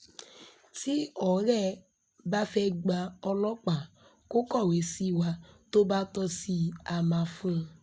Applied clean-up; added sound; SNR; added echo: none; none; none; none.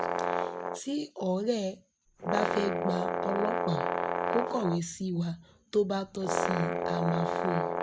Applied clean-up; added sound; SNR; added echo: none; Brass instrument; 0 dB; none.